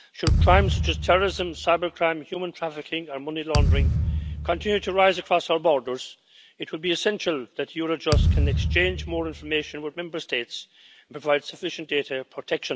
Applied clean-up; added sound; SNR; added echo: none; Thump, thud; 0 dB; none.